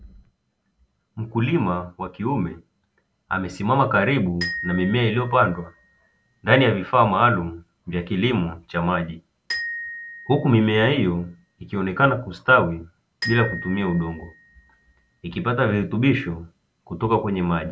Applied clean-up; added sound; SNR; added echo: none; Glockenspiel; 14 dB; none.